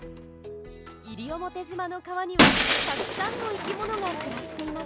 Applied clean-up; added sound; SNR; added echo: none; Shatter; -5 dB; none.